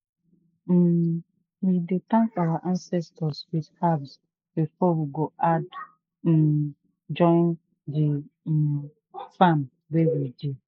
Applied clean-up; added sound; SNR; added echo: neural mask model Resemble Enhance denoiser.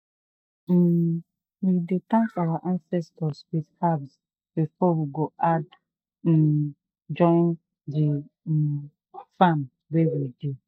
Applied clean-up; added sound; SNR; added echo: neural mask model DeepFilterNet 3.